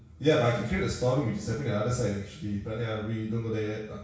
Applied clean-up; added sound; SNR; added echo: none; none; none; reverberation time 0.6 s.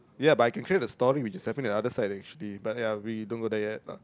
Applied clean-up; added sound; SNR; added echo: none; none; none; none.